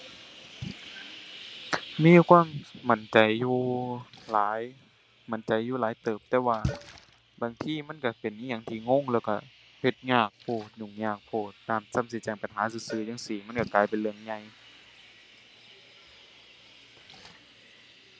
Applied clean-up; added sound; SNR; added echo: none; Splash, splatter + Cowbell; 19 dB; none.